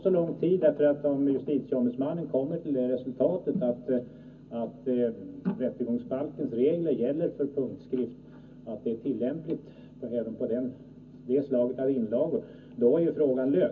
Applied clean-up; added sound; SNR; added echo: none; none; none; reverberation time 0.4 s.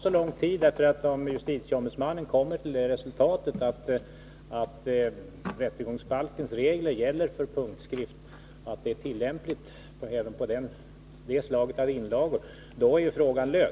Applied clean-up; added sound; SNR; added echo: none; none; none; none.